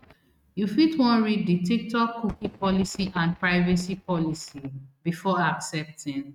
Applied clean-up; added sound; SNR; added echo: neural mask model RNNoise.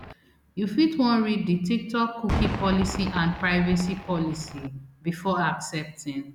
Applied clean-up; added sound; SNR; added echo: none; Cheering / Fireworks; 9 dB; none.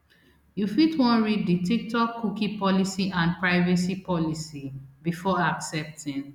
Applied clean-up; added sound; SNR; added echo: none; none; none; none.